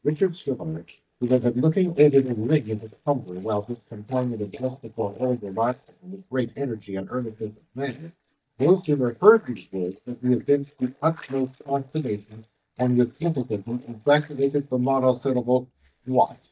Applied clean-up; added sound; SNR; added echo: neural mask model DeepFilterNet 3.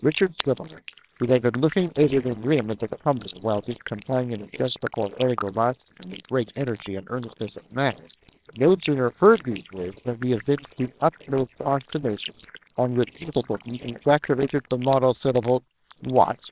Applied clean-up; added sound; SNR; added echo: neural separator model SepFormer WHAMR!.